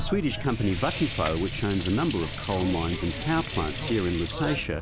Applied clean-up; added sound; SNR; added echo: none; Sink (filling or washing) / Water; 4 dB; none.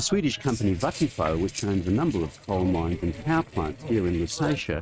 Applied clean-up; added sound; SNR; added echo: neural mask model RNNoise.